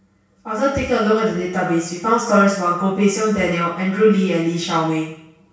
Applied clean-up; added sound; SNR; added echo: none; none; none; reverberation time 0.6 s.